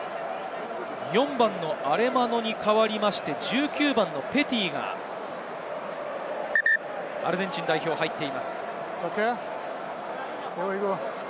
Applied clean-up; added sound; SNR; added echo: none; none; none; none.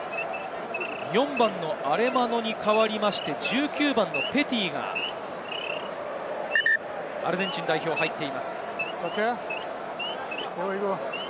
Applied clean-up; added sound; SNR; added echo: none; Idling / Wild animals; 10 dB; none.